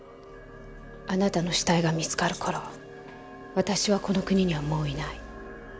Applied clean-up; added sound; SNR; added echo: none; Keys jangling; 18 dB; none.